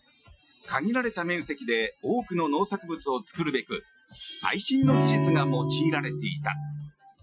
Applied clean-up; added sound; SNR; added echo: classical method Wiener filter.